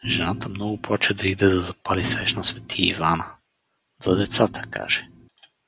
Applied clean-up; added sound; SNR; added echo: none; Organ; 11 dB; none.